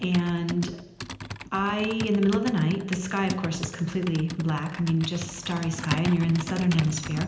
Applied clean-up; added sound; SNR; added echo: none; Computer keyboard; 10 dB; reverberation time 0.9 s.